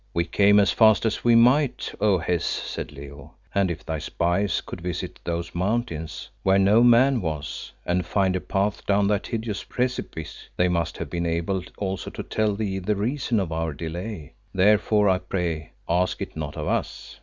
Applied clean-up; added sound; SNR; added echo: none; none; none; none.